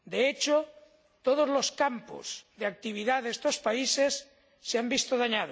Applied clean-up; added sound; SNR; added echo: none; none; none; none.